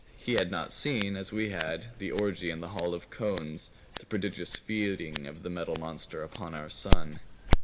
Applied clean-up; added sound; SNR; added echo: none; Scissors; -3 dB; reverberation time 0.6 s.